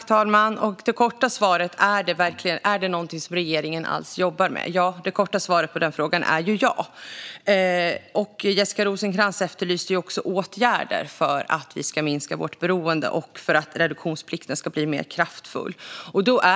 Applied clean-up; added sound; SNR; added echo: none; none; none; none.